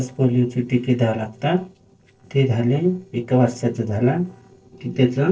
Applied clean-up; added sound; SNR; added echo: neural separator model SepFormer DNS4.